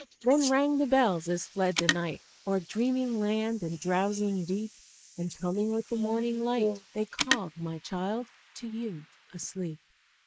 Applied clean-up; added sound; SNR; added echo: neural mask model Resemble Enhance denoiser.